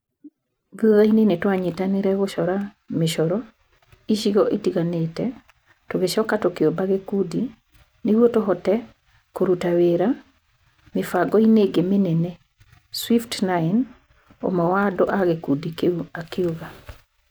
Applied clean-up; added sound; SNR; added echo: none; none; none; none.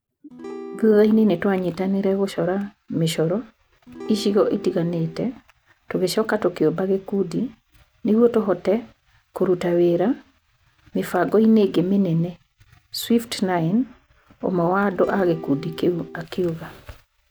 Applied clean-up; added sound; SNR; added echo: none; Acoustic guitar / Strum; 14 dB; none.